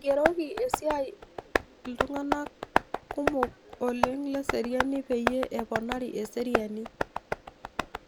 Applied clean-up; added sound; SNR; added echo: none; Tap; 1 dB; none.